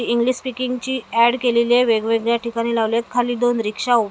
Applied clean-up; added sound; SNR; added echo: none; none; none; none.